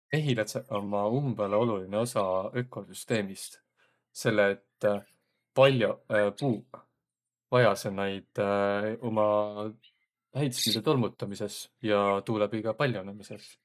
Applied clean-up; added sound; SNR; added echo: neural mask model DeepFilterNet 3.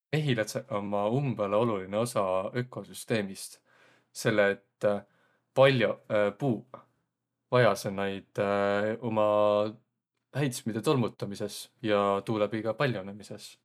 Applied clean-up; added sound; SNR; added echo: none; none; none; none.